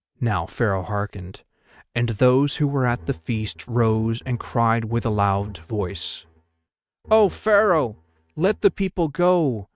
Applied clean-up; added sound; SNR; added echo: neural mask model RNNoise.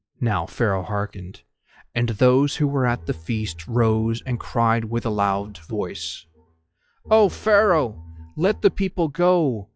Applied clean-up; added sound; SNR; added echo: classical method log-MMSE.